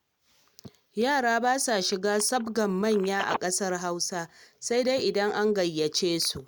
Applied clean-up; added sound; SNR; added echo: none; Telephone; 17 dB; none.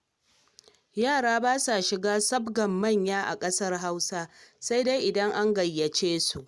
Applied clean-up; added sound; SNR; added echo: none; none; none; none.